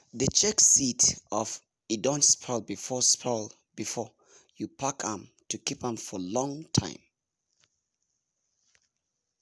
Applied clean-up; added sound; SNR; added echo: none; none; none; none.